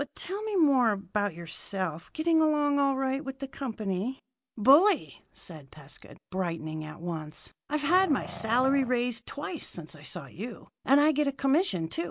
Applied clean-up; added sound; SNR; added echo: none; Growling; 13 dB; none.